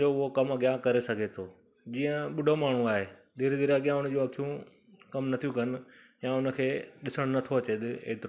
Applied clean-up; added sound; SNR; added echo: none; none; none; none.